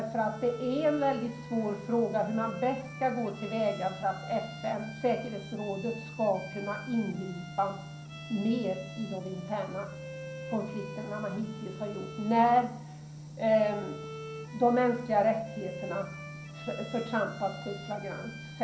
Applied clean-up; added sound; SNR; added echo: none; Bowed string instrument; 14 dB; reverberation time 0.6 s.